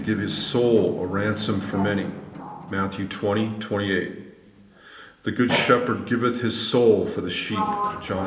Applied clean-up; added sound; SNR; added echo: none; Sliding door; 11 dB; reverberation time 1.6 s.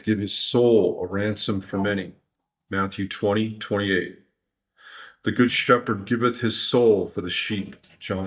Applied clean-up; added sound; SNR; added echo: neural mask model DeepFilterNet 3.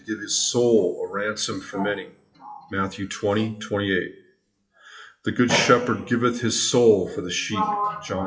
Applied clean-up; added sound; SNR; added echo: classical method WPE with log-MMSE.